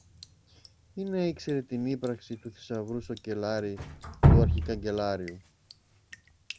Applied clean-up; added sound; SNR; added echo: none; Drip; -3 dB; none.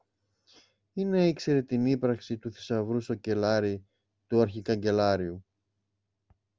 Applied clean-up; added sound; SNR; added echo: none; none; none; none.